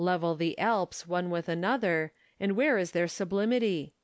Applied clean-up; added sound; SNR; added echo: none; none; none; none.